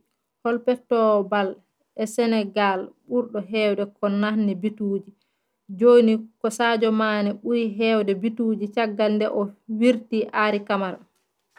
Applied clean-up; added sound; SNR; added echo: none; none; none; none.